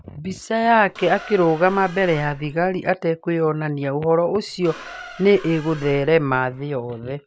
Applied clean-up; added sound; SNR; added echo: none; Squeak; 18 dB; none.